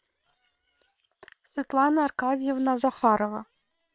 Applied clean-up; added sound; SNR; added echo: neural separator model SepFormer WHAM!.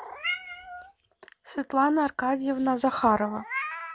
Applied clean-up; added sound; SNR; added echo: none; Meow; 11 dB; none.